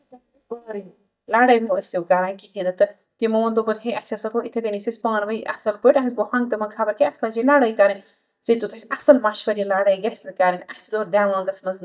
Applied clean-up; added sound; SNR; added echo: neural mask model DeepFilterNet 3.